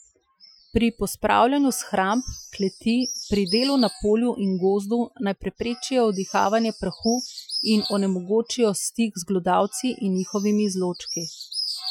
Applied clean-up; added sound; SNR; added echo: classical method Wiener filter.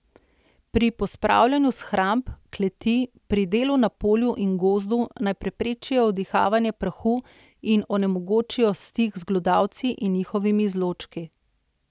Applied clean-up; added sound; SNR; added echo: none; none; none; none.